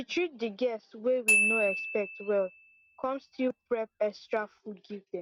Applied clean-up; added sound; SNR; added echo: none; Glockenspiel; 0 dB; none.